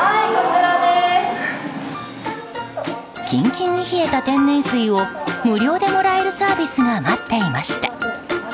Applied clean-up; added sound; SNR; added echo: none; none; none; none.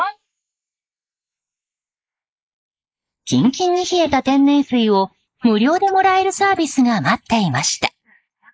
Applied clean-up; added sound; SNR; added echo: neural mask model Resemble Enhance denoiser.